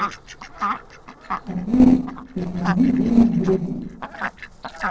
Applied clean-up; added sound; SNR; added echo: neural separator model SepFormer DNS4.